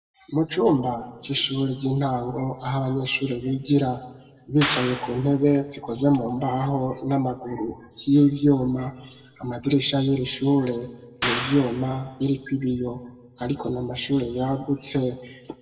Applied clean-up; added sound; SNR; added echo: none; Clapping; 11 dB; reverberation time 1.0 s.